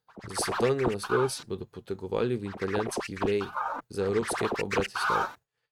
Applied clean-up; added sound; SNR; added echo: neural mask model RNNoise.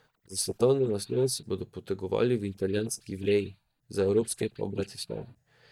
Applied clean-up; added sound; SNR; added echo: neural mask model DeepFilterNet 3.